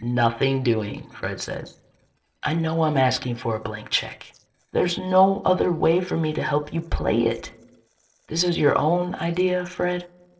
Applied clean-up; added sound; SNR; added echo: neural separator model SepFormer DNS4.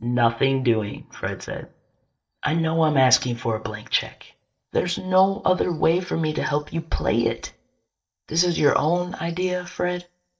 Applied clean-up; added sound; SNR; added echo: neural mask model DeepFilterNet 3.